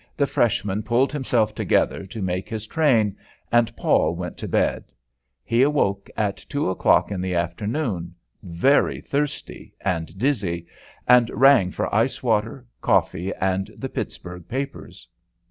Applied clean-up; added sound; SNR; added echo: none; none; none; none.